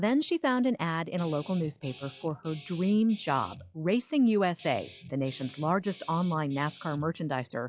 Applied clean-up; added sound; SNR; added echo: classical method log-MMSE.